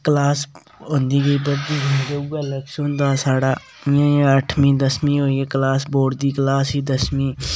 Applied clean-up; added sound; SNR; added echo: none; none; none; none.